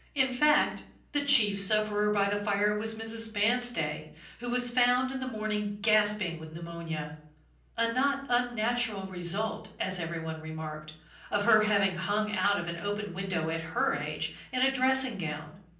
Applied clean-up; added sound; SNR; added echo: none; none; none; reverberation time 0.6 s.